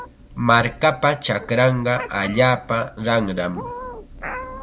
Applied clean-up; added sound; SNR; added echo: none; Meow; 15 dB; none.